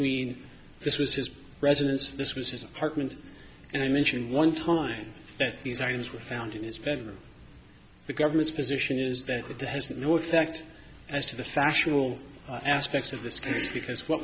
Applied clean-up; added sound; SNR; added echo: none; none; none; none.